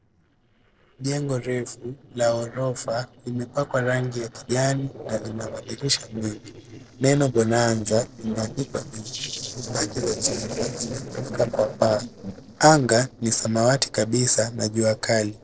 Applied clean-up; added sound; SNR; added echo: neural separator model SepFormer DNS4.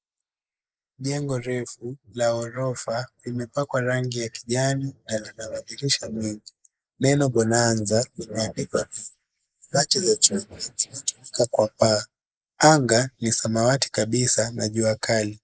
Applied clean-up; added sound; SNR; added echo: neural mask model Resemble Enhance denoiser.